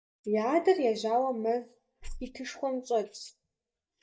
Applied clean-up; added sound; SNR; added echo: neural mask model DeepFilterNet 3.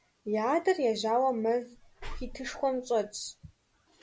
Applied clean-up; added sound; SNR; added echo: none; none; none; none.